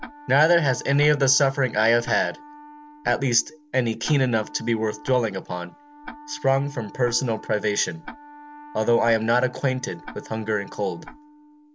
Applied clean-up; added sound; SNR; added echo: none; Wind instrument, woodwind instrument + Tick-tock; 19 dB; none.